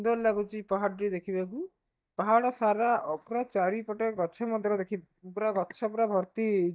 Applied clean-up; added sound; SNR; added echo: neural mask model DeepFilterNet 3.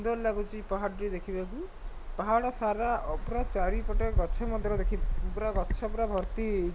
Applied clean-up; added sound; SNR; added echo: none; Bird; 0 dB; none.